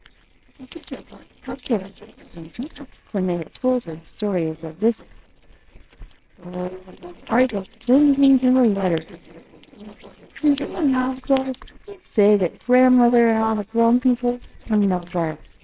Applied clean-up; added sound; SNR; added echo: neural separator model SepFormer WHAMR!.